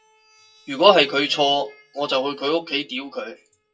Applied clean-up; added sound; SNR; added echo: classical method WPE with log-MMSE.